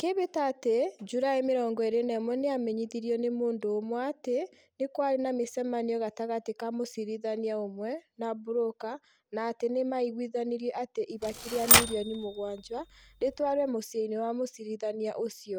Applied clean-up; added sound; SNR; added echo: none; Typewriter; -2 dB; none.